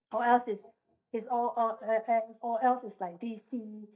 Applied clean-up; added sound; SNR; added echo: neural mask model DeepFilterNet 3.